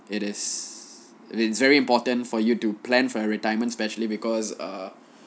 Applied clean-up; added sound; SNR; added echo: none; none; none; none.